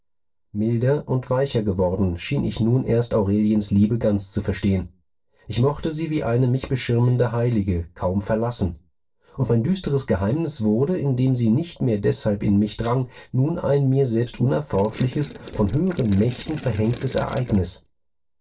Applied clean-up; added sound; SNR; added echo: neural separator model SepFormer DNS4.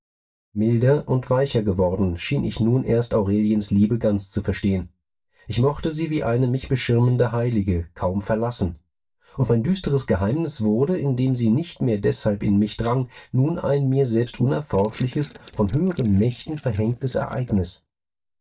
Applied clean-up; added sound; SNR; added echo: neural mask model DeepFilterNet 3.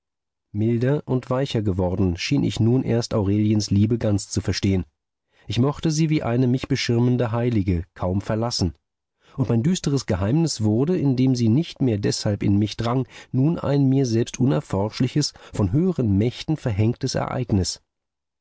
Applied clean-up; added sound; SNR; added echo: none; none; none; none.